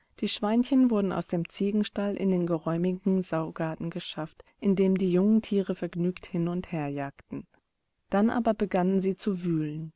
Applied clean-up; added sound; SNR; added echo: none; none; none; none.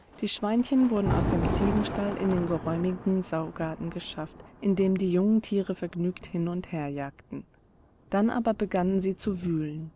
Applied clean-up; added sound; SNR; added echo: none; Thunder; 8 dB; none.